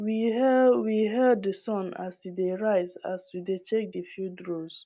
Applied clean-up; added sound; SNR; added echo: none; none; none; none.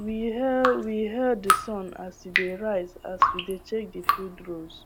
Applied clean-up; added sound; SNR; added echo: none; Drip; 1 dB; none.